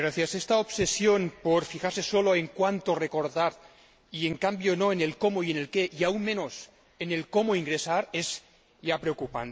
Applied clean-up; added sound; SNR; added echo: none; none; none; none.